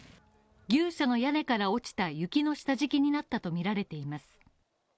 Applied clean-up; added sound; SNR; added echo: none; none; none; none.